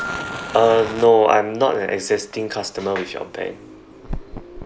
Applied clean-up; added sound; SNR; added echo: none; Piano + Fire; 13 dB; none.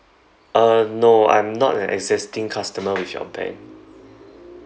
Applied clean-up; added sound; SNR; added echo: none; none; none; none.